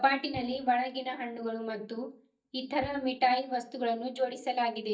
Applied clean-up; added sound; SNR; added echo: neural mask model DeepFilterNet 3.